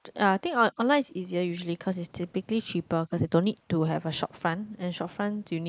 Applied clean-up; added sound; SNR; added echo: neural mask model Resemble Enhance denoiser.